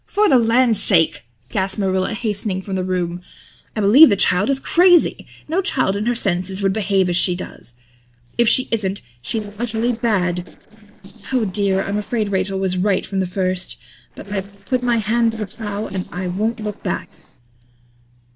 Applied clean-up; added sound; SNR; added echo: neural separator model SepFormer DNS4.